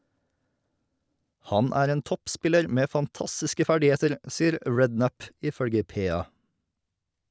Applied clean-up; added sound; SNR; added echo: none; none; none; none.